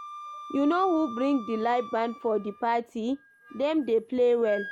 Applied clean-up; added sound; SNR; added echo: none; Wind instrument, woodwind instrument; 15 dB; none.